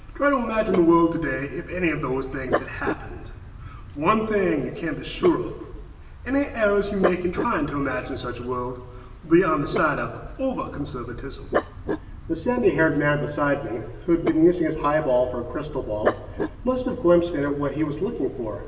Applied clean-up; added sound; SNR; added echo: none; Dog; 9 dB; reverberation time 1.1 s.